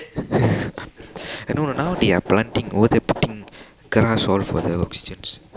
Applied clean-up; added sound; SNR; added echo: none; none; none; none.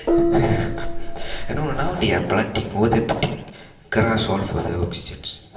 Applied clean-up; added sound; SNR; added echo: none; Gong; -1 dB; reverberation time 0.7 s.